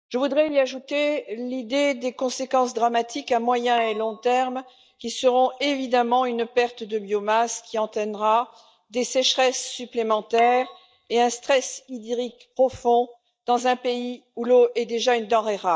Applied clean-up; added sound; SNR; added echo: neural mask model DeepFilterNet 3.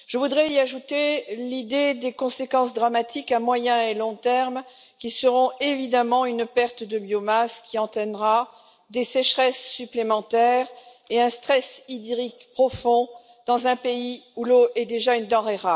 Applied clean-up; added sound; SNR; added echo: none; none; none; none.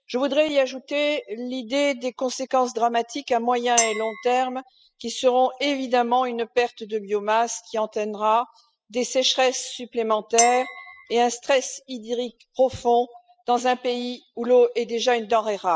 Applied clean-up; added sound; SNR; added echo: classical method spectral subtraction.